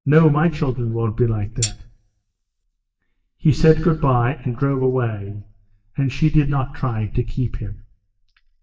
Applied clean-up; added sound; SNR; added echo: neural mask model DeepFilterNet 3.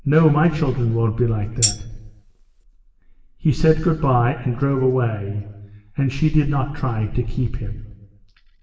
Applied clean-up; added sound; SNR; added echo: none; Tambourine; 5 dB; reverberation time 1.2 s.